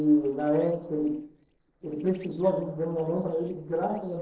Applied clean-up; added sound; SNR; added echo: neural separator model SepFormer DNS4.